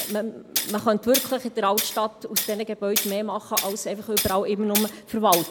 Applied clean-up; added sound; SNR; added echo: none; Tools; 5 dB; none.